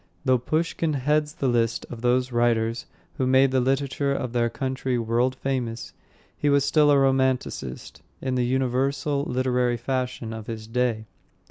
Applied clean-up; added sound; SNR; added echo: none; none; none; none.